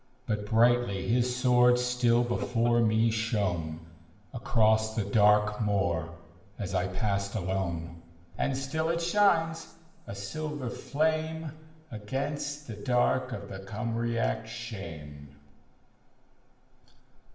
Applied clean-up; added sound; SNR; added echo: none; Cough; 19 dB; reverberation time 1.0 s.